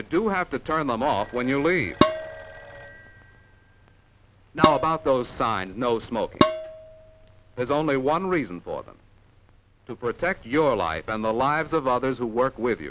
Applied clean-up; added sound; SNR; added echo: none; Dishes, pots, and pans; 0 dB; none.